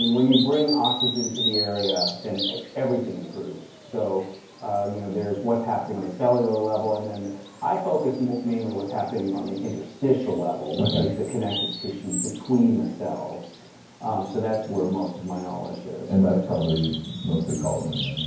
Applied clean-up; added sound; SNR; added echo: none; Bird vocalization, bird call, bird song; 10 dB; reverberation time 0.9 s.